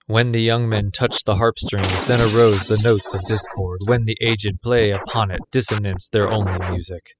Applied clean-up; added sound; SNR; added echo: classical method spectral subtraction.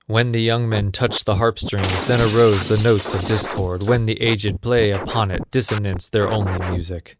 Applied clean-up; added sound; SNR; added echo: none; Scratching (performance technique) + Shatter; 10 dB; none.